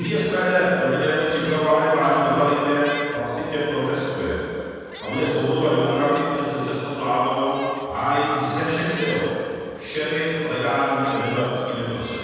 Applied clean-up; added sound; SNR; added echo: none; Meow; 19 dB; reverberation time 2.1 s.